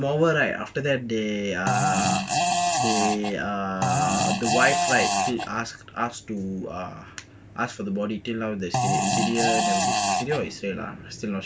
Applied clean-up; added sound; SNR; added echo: none; Fart; -3 dB; none.